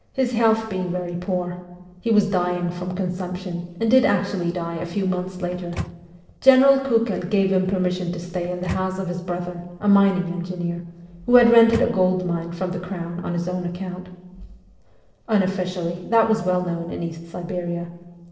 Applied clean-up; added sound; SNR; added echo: neural separator model SepFormer DNS4.